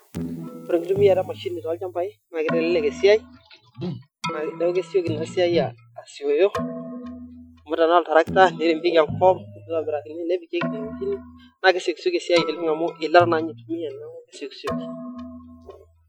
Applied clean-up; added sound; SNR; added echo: classical method Wiener filter.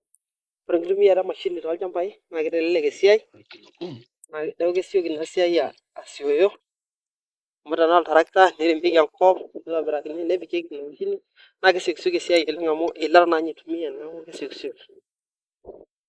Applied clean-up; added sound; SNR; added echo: neural mask model Resemble Enhance denoiser.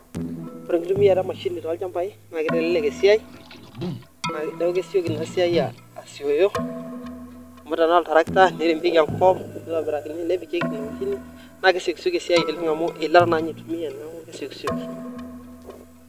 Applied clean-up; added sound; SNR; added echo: none; Keyboard (musical) + Liquid; 11 dB; none.